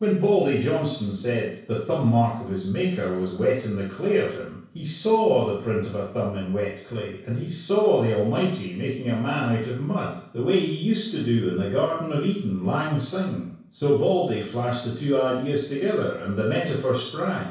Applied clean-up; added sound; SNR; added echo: none; none; none; reverberation time 0.6 s.